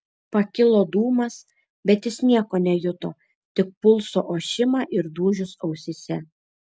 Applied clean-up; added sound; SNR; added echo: none; none; none; none.